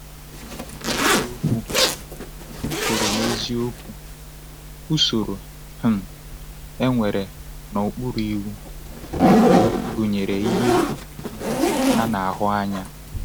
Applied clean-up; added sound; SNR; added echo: none; Zipper (clothing); -2 dB; none.